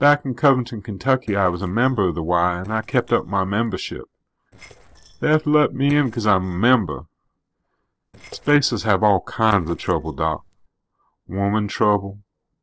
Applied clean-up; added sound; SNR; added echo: neural separator model SepFormer DNS4.